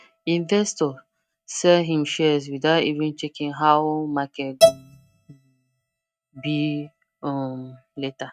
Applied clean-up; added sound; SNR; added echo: neural mask model RNNoise.